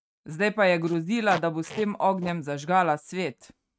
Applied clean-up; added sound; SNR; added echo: neural mask model RNNoise.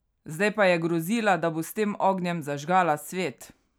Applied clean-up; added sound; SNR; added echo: none; none; none; none.